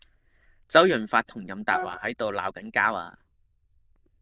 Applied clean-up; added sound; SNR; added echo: neural diffusion model UNIVERSE++.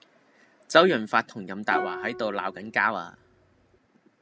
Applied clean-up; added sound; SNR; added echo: none; Plucked string instrument; 9 dB; none.